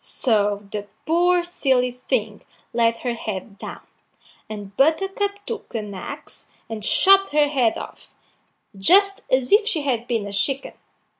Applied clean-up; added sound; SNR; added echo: none; none; none; none.